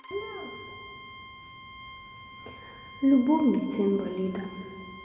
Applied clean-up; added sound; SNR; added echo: none; Bowed string instrument; 16 dB; reverberation time 2.3 s.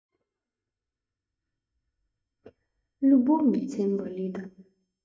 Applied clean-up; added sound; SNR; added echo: neural mask model DeepFilterNet 3.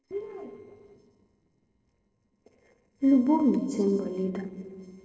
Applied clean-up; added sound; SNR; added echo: neural separator model SepFormer DNS4.